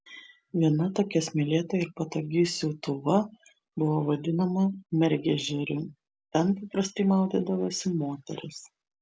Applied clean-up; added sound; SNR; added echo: none; none; none; none.